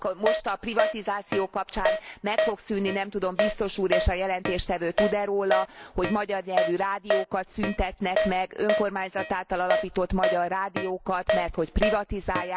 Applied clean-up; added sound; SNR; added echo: none; Keyboard (musical); 2 dB; none.